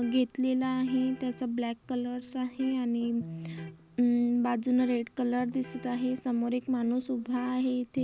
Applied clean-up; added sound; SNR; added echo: none; Electric guitar; 18 dB; none.